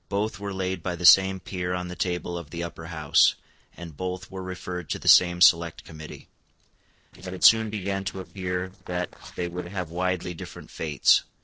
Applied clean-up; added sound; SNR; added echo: neural separator model SepFormer DNS4.